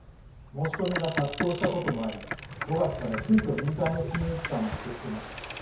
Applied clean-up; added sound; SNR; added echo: none; Boat, Water vehicle; 6 dB; reverberation time 0.6 s.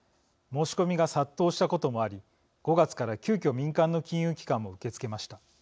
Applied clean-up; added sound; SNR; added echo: none; none; none; none.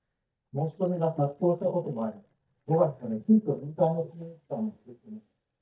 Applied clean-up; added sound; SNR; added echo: neural mask model DeepFilterNet 3.